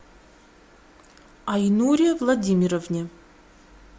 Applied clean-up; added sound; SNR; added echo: none; none; none; none.